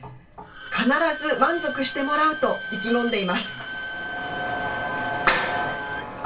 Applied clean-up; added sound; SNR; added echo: none; Bowed string instrument; 7 dB; reverberation time 0.2 s.